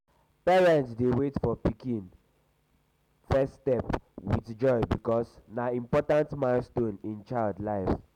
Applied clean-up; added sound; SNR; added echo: none; none; none; none.